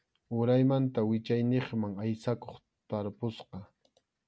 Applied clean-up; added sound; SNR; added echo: none; none; none; none.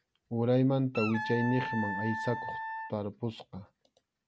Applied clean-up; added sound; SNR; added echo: none; Wind instrument, woodwind instrument; 5 dB; none.